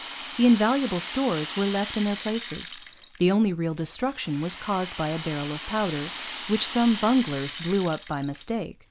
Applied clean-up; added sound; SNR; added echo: none; Rattle (instrument); 8 dB; none.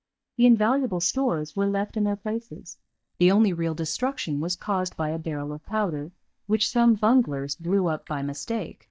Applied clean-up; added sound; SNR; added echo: neural mask model DeepFilterNet 3.